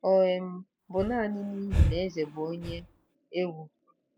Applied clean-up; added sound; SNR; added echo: none; Breathing; 1 dB; none.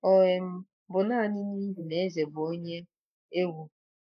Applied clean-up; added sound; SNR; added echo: neural mask model Resemble Enhance denoiser.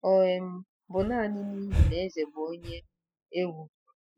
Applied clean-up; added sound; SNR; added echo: classical method spectral subtraction.